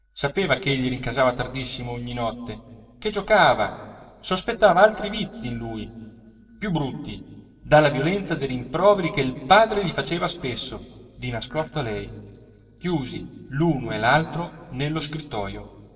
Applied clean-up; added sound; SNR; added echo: neural separator model SepFormer DNS4.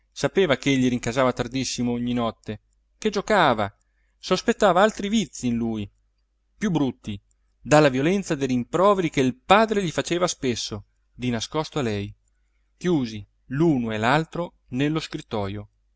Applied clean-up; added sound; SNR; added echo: none; none; none; none.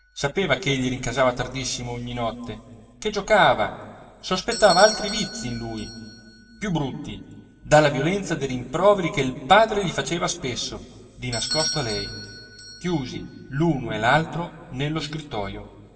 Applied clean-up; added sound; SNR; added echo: none; Bell / Doorbell; 14 dB; reverberation time 2.9 s.